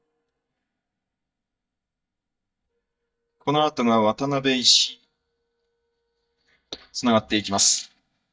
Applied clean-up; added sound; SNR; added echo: neural mask model DeepFilterNet 3.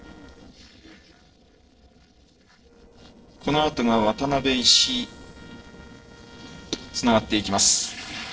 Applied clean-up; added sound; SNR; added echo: neural separator model SepFormer DNS4.